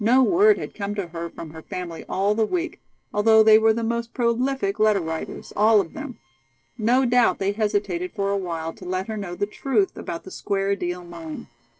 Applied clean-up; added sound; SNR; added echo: neural separator model SepFormer DNS4.